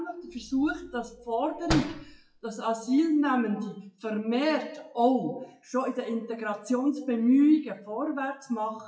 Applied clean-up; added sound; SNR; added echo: classical method WPE with log-MMSE.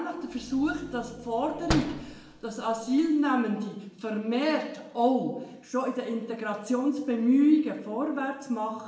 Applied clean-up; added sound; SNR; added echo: none; Slam; 10 dB; reverberation time 0.9 s.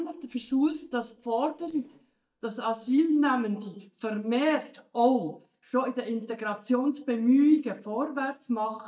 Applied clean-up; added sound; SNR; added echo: neural mask model DeepFilterNet 3.